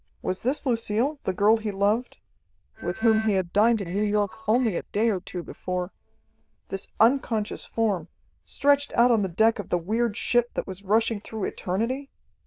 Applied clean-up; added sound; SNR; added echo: neural diffusion model UNIVERSE++.